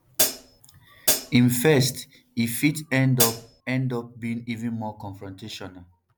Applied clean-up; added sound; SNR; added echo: none; Hi-hat; -1 dB; none.